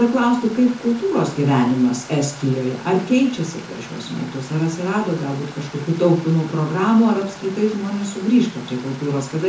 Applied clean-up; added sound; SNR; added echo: none; Stream; 18 dB; reverberation time 0.6 s.